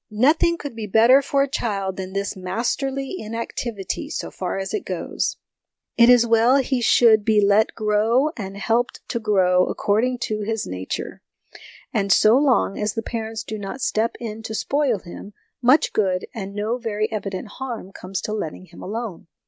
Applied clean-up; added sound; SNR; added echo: none; none; none; none.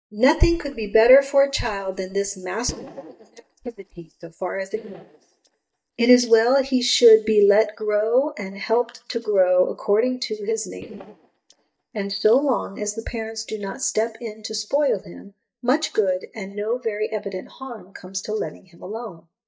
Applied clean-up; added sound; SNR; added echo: neural mask model DeepFilterNet 3.